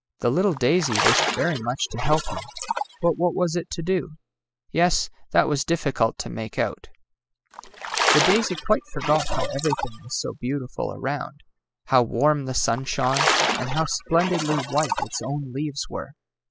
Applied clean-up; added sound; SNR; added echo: classical method spectral subtraction.